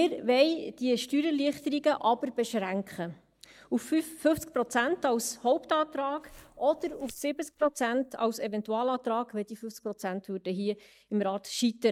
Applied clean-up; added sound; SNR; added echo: neural mask model DeepFilterNet 3.